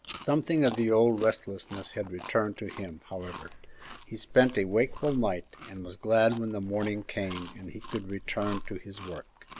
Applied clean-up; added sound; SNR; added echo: none; Chewing, mastication + Breathing; 13 dB; none.